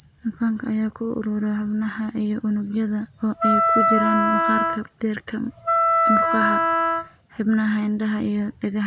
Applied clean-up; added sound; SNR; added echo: none; Wind instrument, woodwind instrument; -2 dB; none.